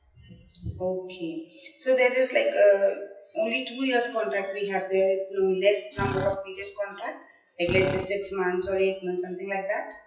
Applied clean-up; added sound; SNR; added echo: classical method WPE with log-MMSE.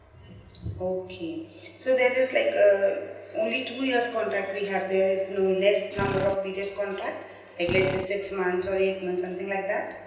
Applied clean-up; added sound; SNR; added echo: none; Drill; 7 dB; reverberation time 0.9 s.